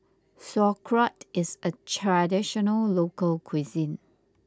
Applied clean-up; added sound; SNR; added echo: none; none; none; none.